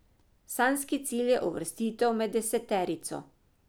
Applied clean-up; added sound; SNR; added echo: none; none; none; none.